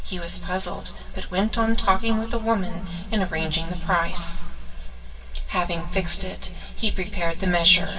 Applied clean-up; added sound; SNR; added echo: none; none; none; reverberation time 2.6 s.